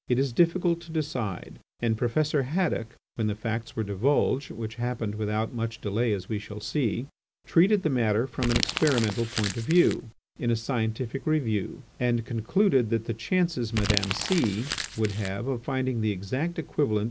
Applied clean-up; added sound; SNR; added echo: none; Crumpling, crinkling; 6 dB; none.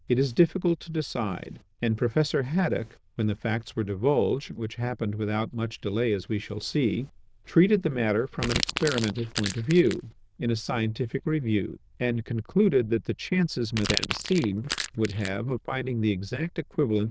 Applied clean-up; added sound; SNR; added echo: neural diffusion model UNIVERSE++.